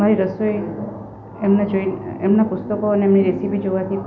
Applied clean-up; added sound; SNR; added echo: none; none; none; none.